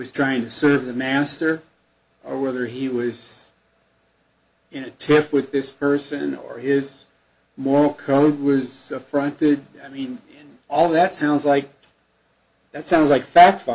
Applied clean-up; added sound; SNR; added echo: none; none; none; none.